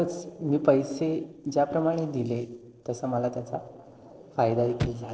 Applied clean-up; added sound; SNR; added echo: neural separator model SepFormer DNS4.